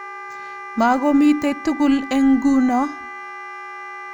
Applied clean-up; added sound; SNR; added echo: none; Wind instrument, woodwind instrument; 14 dB; none.